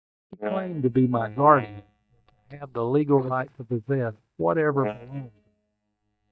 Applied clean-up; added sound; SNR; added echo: neural mask model DeepFilterNet 3.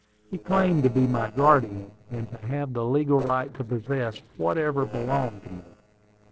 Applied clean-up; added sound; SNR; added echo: neural separator model SepFormer DNS4.